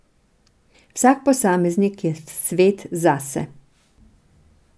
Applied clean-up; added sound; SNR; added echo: none; none; none; none.